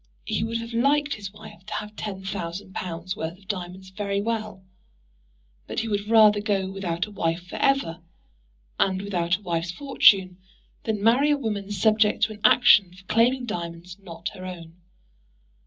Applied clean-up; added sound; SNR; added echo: none; none; none; reverberation time 0.4 s.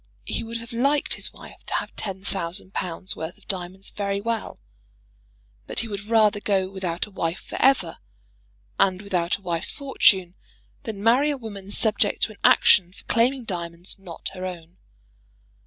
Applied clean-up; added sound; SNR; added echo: none; none; none; none.